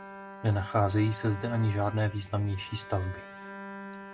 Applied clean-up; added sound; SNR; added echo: none; Bowed string instrument; 14 dB; none.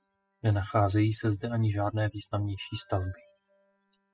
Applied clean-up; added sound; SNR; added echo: classical method spectral subtraction.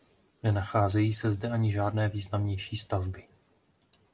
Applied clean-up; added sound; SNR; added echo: none; none; none; none.